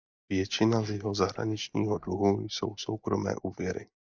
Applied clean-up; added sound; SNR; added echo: neural mask model DeepFilterNet 3.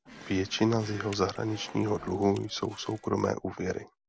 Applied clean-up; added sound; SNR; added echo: none; Drawer open or close + Mechanisms; 19 dB; none.